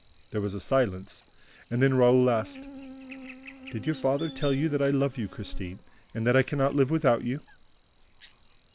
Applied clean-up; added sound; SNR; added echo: none; Buzz; 20 dB; none.